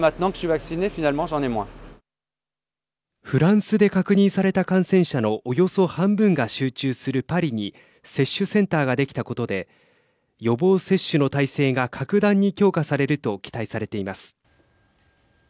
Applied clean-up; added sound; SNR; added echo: none; none; none; none.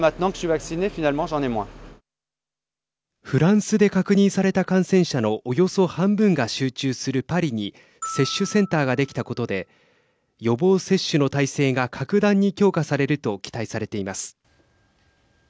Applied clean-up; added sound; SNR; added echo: none; Glockenspiel; 18 dB; none.